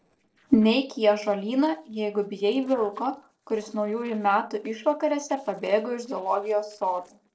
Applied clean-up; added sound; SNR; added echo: neural separator model SepFormer DNS4.